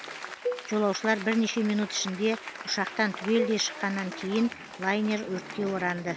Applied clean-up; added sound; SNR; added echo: none; Cowbell + Applause / Crowd; 10 dB; none.